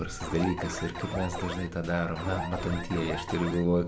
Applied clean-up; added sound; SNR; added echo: none; Alarm; 7 dB; none.